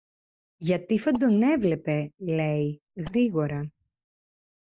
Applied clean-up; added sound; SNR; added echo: neural mask model DeepFilterNet 3.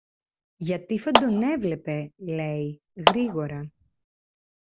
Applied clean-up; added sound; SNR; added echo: none; Clapping; -2 dB; none.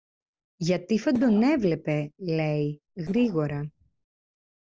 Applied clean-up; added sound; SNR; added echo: neural separator model SepFormer DNS4.